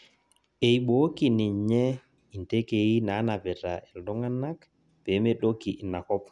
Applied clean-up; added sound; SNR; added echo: none; none; none; none.